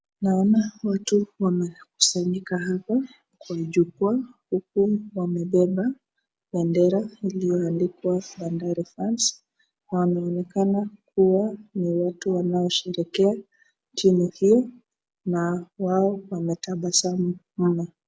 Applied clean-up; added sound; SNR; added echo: none; none; none; none.